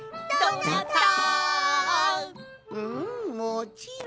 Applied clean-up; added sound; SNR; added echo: none; Bird + Fart; 16 dB; none.